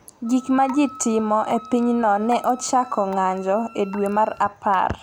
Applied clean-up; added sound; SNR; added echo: none; Wind instrument, woodwind instrument + Raindrop / Drip / Water tap, faucet; 18 dB; none.